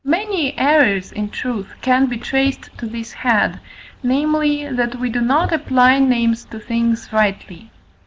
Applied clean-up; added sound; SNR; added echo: none; none; none; none.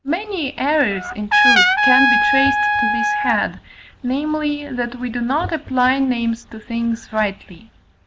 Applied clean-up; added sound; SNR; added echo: none; Trumpet; -4 dB; none.